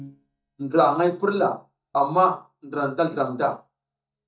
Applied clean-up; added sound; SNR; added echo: neural mask model DeepFilterNet 3.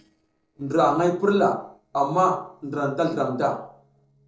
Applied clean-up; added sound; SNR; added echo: neural separator model SepFormer DNS4.